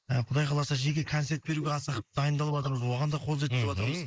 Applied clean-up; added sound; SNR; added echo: neural mask model Resemble Enhance denoiser.